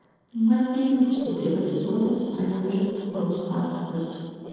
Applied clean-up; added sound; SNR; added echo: neural separator model SepFormer DNS4.